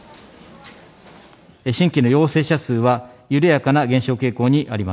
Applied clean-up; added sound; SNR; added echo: none; none; none; none.